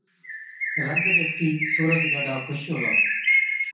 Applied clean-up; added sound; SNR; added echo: none; Bird; -5 dB; reverberation time 0.6 s.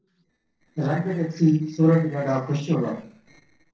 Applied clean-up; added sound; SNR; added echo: neural separator model SepFormer DNS4.